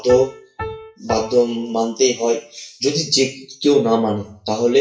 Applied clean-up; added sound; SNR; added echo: classical method WPE with log-MMSE.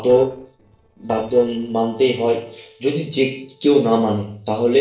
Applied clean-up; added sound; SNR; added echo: neural separator model SepFormer DNS4.